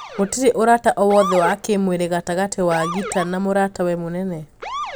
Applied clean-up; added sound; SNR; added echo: none; Motor vehicle (road) / Siren; 12 dB; none.